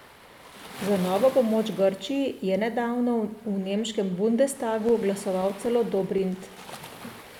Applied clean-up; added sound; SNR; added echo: none; Waves, surf; 18 dB; none.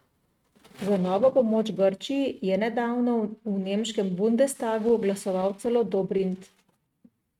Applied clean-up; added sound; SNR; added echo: neural mask model RNNoise.